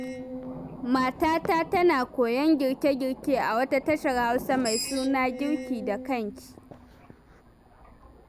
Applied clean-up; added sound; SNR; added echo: none; Thunder + Screech; 12 dB; none.